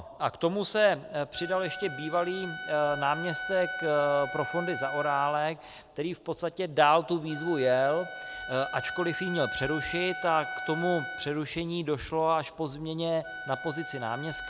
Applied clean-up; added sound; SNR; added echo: none; Wind instrument, woodwind instrument; 10 dB; none.